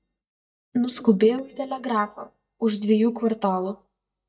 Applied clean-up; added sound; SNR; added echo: neural mask model DeepFilterNet 3.